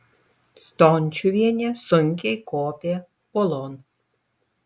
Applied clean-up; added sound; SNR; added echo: none; none; none; none.